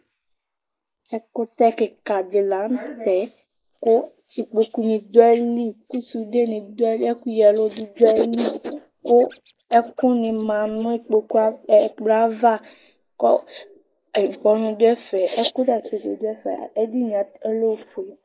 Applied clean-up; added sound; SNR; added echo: neural mask model Resemble Enhance denoiser.